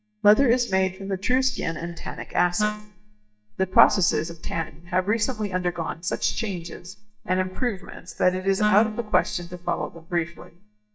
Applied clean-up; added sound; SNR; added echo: neural mask model DeepFilterNet 3.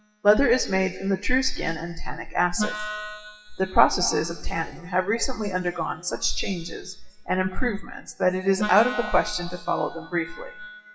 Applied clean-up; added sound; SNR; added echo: classical method WPE with log-MMSE.